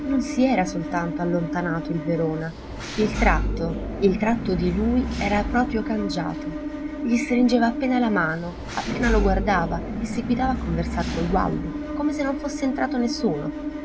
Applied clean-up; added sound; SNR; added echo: none; Engine / Mechanisms; 4 dB; none.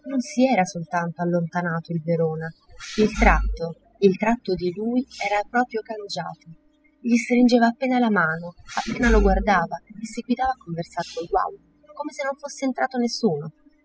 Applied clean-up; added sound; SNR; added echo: classical method spectral subtraction.